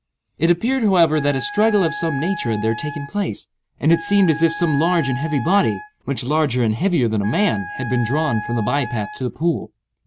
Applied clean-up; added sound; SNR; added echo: none; Wind instrument, woodwind instrument; 11 dB; none.